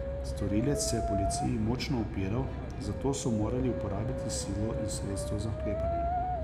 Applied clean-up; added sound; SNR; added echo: none; Brass instrument + Aircraft; 1 dB; none.